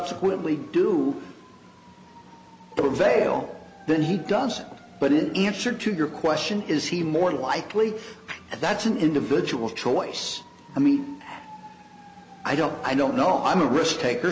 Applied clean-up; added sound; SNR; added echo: none; none; none; none.